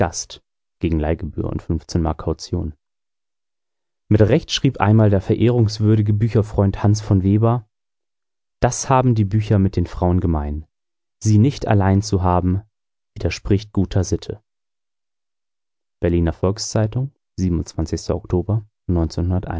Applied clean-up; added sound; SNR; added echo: none; none; none; none.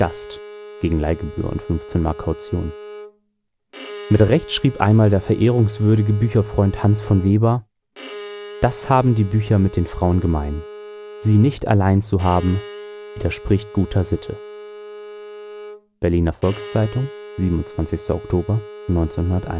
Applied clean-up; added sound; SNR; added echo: none; Bowed string instrument; 16 dB; none.